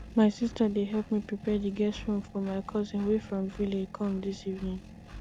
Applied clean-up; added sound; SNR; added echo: none; Engine; 16 dB; none.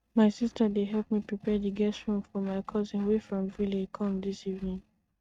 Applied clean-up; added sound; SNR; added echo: neural mask model RNNoise.